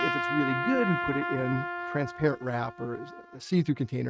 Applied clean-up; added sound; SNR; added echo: neural mask model RNNoise.